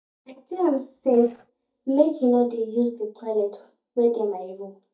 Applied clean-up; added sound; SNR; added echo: neural mask model DeepFilterNet 3.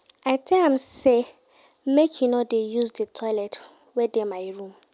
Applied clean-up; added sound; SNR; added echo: none; none; none; none.